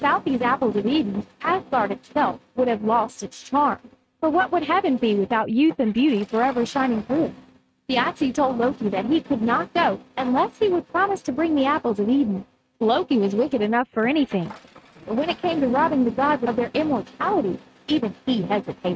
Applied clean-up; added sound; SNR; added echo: neural mask model RNNoise.